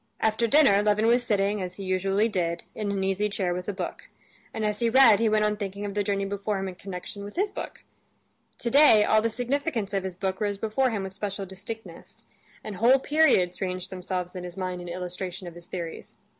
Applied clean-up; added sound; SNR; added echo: none; none; none; none.